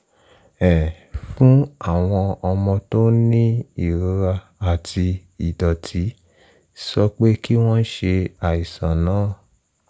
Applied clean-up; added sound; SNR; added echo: none; none; none; none.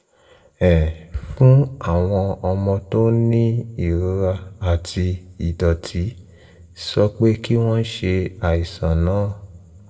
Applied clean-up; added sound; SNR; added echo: none; none; none; reverberation time 0.6 s.